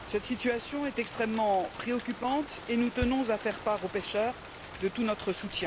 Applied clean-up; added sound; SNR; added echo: none; Bass drum + Rain; 12 dB; none.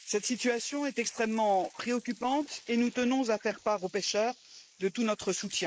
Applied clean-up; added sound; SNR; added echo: neural mask model Resemble Enhance denoiser.